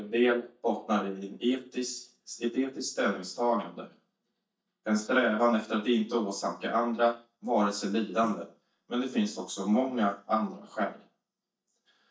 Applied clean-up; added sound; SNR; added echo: neural mask model DeepFilterNet 3.